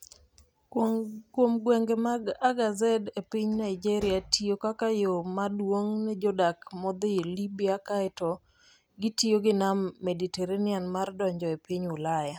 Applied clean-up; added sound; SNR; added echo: none; none; none; none.